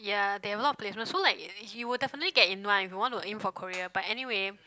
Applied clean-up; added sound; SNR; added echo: none; none; none; none.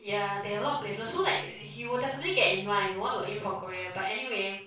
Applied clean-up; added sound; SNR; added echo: none; Guitar; 17 dB; reverberation time 0.4 s.